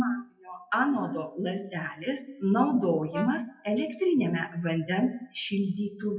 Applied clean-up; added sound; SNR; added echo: classical method WPE with log-MMSE.